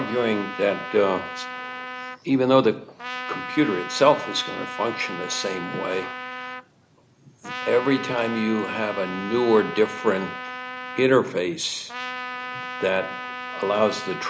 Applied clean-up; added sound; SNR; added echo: none; Trumpet; 9 dB; none.